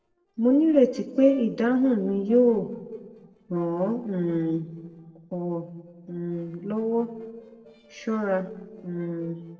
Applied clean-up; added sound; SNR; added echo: neural separator model SepFormer DNS4.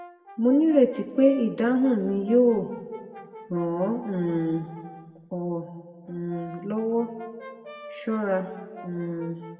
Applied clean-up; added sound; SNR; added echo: none; Brass instrument; 19 dB; reverberation time 1.4 s.